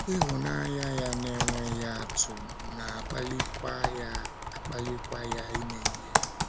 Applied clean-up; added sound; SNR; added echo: none; Computer keyboard; -2 dB; none.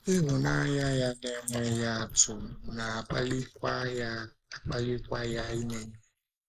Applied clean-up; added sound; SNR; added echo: neural mask model Resemble Enhance denoiser.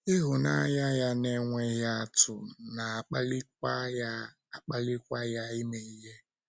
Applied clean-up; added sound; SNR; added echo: none; none; none; none.